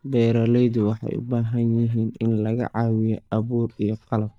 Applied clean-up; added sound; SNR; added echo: neural mask model DeepFilterNet 3.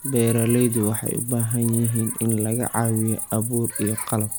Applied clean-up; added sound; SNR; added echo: none; Cricket; 7 dB; none.